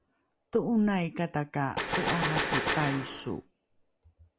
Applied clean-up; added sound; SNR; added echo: none; Gunshot, gunfire; 0 dB; none.